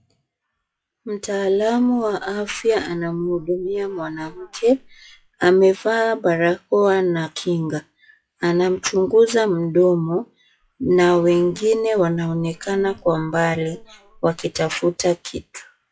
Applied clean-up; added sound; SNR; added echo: classical method log-MMSE.